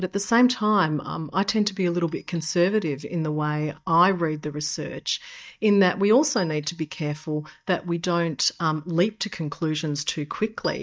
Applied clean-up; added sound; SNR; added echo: neural mask model DeepFilterNet 3.